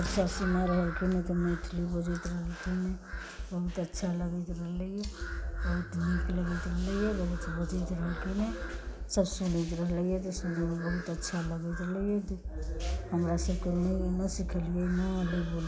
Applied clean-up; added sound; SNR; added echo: none; Accelerating, revving, vroom; 6 dB; none.